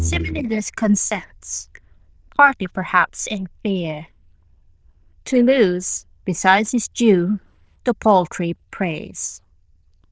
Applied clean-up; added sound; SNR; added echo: neural diffusion model UNIVERSE++.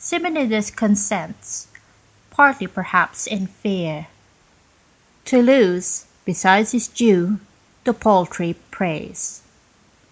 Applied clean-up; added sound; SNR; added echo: none; none; none; none.